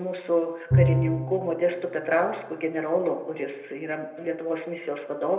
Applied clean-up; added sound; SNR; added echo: none; Bowed string instrument; 3 dB; reverberation time 0.8 s.